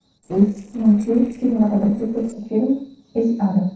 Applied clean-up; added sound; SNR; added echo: neural separator model SepFormer DNS4.